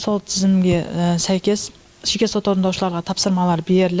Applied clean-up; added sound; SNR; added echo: none; none; none; none.